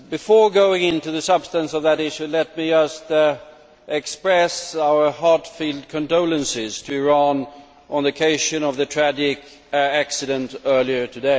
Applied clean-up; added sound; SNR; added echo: none; none; none; none.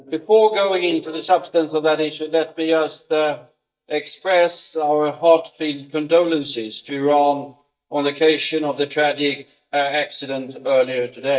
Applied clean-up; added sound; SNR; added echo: neural mask model DeepFilterNet 3.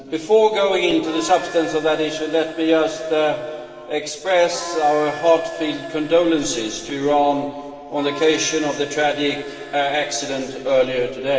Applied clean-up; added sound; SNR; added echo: none; Harmonica; 17 dB; reverberation time 2.2 s.